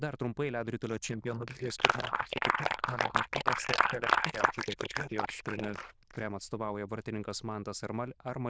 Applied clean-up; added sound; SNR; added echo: neural diffusion model UNIVERSE++.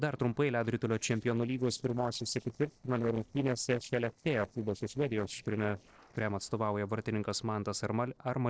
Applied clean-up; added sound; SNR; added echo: neural separator model SepFormer DNS4.